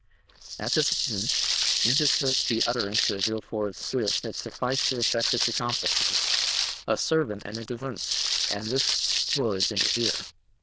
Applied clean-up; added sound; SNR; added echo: neural diffusion model UNIVERSE++.